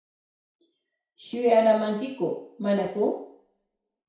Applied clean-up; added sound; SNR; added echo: none; none; none; reverberation time 0.6 s.